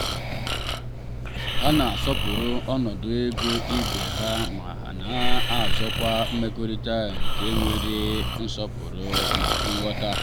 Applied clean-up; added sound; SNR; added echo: none; Breathing; -4 dB; none.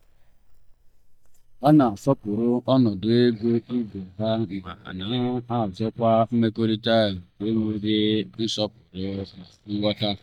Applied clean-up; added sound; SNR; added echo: neural mask model DeepFilterNet 3.